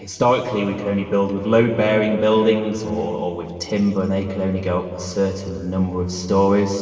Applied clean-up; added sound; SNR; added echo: none; none; none; reverberation time 2.4 s.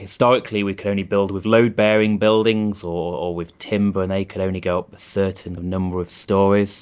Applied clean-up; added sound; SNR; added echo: none; none; none; none.